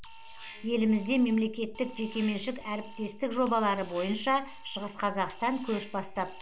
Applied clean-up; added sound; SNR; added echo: none; Alarm; 14 dB; none.